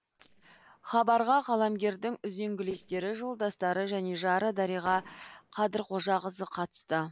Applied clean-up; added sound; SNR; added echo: neural separator model SepFormer DNS4.